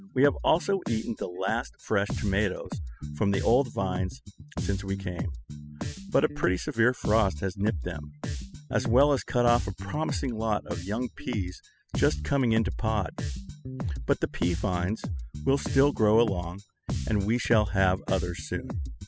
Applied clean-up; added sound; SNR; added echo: classical method spectral subtraction.